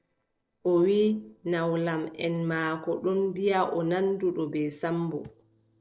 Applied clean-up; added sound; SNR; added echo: neural separator model SepFormer DNS4.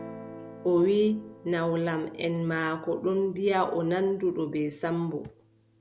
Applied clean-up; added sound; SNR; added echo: none; Guitar; 20 dB; none.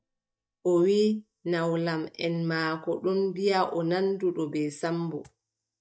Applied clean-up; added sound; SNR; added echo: neural mask model DeepFilterNet 3.